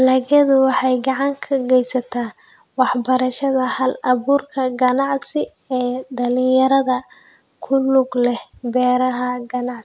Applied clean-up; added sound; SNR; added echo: none; none; none; none.